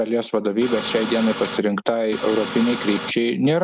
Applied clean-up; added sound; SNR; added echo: none; Printer; 8 dB; none.